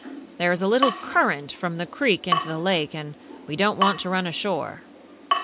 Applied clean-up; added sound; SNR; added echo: none; Drip / Water tap, faucet; 6 dB; none.